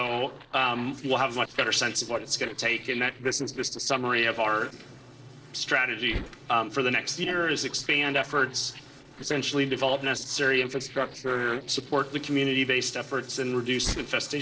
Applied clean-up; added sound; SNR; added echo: neural separator model SepFormer DNS4.